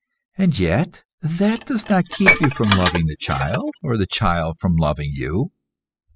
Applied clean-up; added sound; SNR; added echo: classical method spectral subtraction.